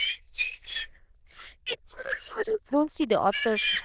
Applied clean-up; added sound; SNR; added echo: neural diffusion model UNIVERSE++.